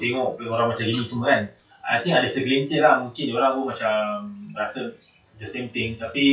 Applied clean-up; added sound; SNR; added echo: classical method WPE with log-MMSE.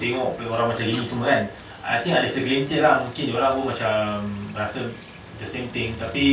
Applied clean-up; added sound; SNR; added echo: none; Stream; 18 dB; reverberation time 0.2 s.